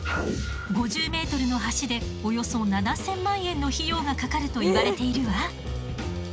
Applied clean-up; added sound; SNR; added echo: none; none; none; none.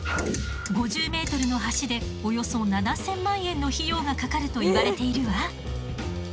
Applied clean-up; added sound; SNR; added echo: none; Ratchet, pawl; 14 dB; none.